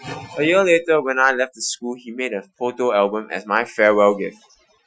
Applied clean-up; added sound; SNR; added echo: classical method Wiener filter.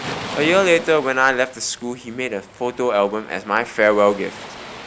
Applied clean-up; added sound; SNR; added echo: none; Waves, surf; 14 dB; none.